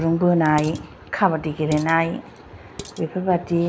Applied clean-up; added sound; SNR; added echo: none; Dishes, pots, and pans; 20 dB; none.